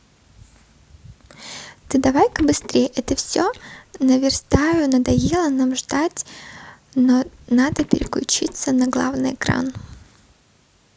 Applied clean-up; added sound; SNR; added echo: neural mask model Resemble Enhance denoiser.